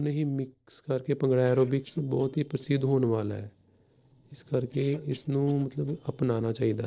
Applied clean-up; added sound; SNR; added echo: neural separator model SepFormer DNS4.